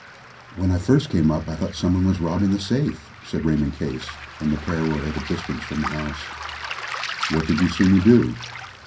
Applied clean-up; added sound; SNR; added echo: none; Waves, surf; 12 dB; reverberation time 0.3 s.